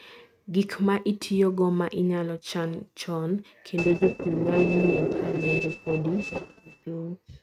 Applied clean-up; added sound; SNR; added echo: neural mask model RNNoise.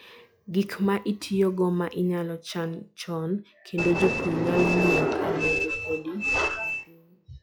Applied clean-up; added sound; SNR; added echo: classical method log-MMSE.